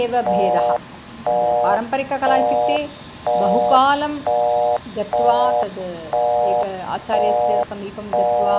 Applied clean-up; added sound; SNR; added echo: none; Telephone; -4 dB; none.